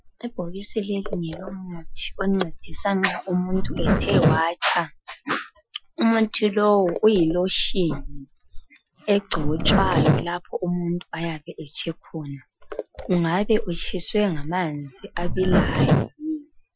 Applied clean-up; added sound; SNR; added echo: classical method Wiener filter.